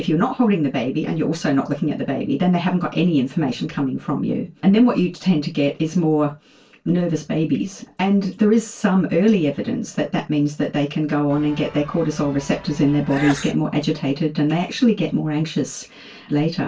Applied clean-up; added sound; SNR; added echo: none; Sneeze / Church bell; 14 dB; reverberation time 0.1 s.